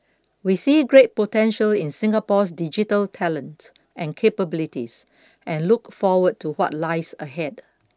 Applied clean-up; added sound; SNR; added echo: none; none; none; none.